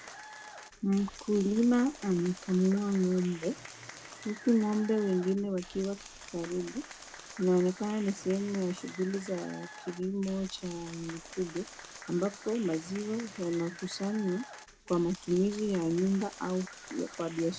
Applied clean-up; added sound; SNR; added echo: none; Applause; 16 dB; none.